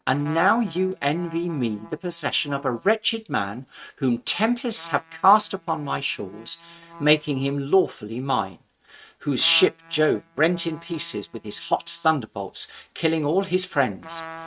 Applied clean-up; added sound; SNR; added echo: neural mask model RNNoise.